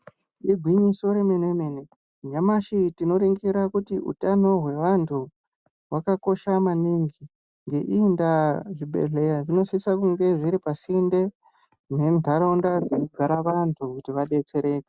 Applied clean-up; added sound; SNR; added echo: none; none; none; none.